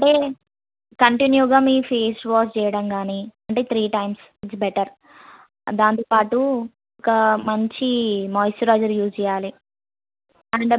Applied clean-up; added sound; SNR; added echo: none; none; none; none.